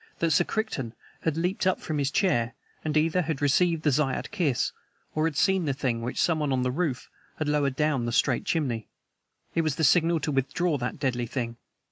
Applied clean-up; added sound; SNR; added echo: none; none; none; none.